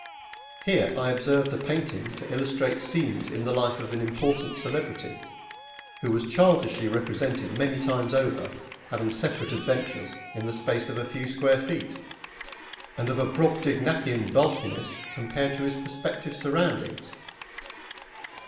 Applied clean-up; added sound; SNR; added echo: none; Cheering / Clapping; 15 dB; reverberation time 0.8 s.